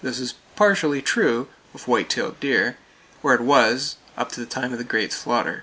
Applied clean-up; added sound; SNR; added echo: none; none; none; none.